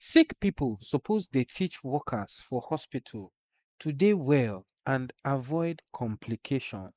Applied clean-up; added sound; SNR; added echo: neural mask model Resemble Enhance denoiser.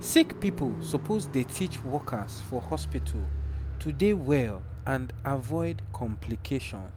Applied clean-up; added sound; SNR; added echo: none; Car; 6 dB; none.